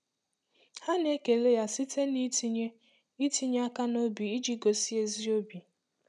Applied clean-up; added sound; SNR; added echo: none; none; none; none.